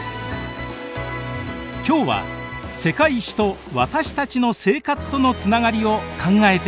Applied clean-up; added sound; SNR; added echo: none; none; none; none.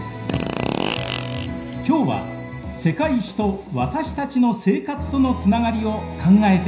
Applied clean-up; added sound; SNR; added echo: none; Fart; 6 dB; reverberation time 0.5 s.